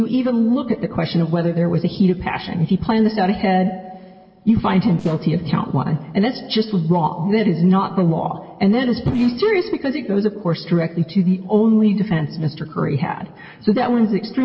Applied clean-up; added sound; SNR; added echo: neural separator model SepFormer DNS4.